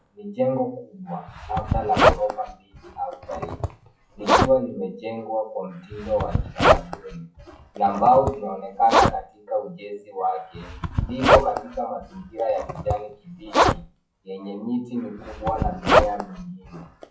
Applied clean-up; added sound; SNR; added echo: classical method WPE with log-MMSE.